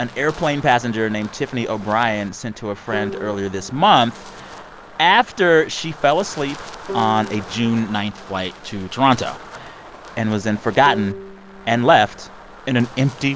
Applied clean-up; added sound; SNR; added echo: none; Bowed string instrument + Wind; 15 dB; none.